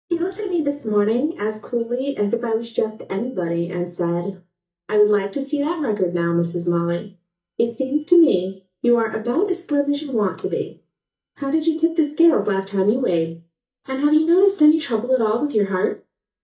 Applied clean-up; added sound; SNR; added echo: neural mask model DeepFilterNet 3.